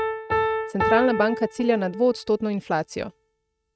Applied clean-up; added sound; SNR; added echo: neural mask model RNNoise.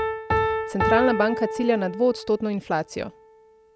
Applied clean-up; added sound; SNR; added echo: none; Piano; 3 dB; none.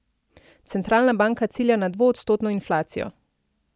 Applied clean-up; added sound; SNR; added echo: none; none; none; none.